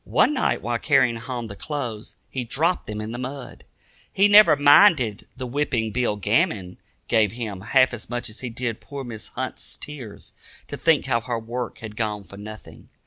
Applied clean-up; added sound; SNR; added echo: none; none; none; none.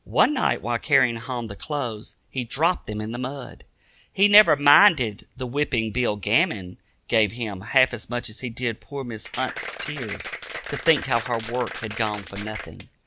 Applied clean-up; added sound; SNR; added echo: none; Applause; 10 dB; none.